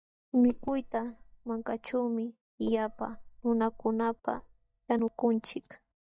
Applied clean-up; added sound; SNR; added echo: neural mask model DeepFilterNet 3.